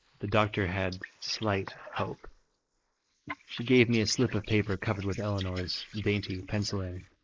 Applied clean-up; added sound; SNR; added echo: neural mask model Resemble Enhance denoiser.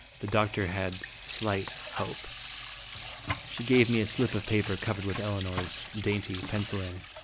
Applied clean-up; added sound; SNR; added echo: none; Sink (filling or washing) / Water tap, faucet; 8 dB; none.